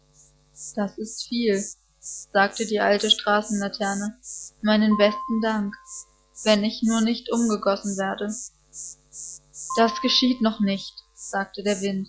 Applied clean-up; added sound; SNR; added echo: none; Insect + Piano; 14 dB; none.